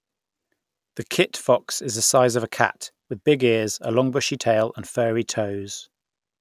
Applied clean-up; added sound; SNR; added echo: none; none; none; none.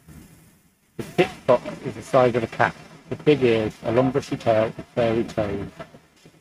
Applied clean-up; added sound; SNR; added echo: neural mask model RNNoise.